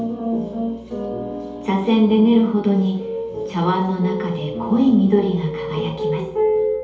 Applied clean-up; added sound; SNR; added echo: none; none; none; reverberation time 2.2 s.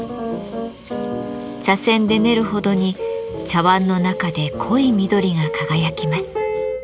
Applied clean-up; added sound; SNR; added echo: none; none; none; none.